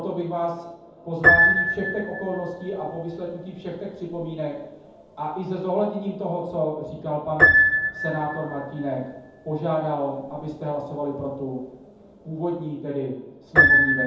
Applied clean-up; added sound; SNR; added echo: none; Piano; -3 dB; reverberation time 0.9 s.